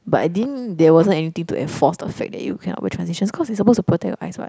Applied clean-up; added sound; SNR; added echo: none; none; none; none.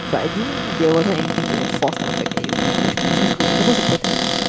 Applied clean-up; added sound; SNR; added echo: none; Cupboard open or close; -2 dB; none.